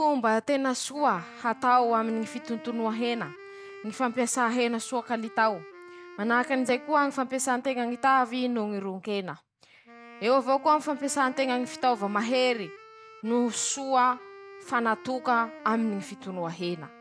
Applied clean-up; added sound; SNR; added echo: none; Wind instrument, woodwind instrument; 19 dB; none.